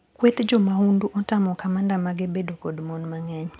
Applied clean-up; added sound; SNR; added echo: none; none; none; none.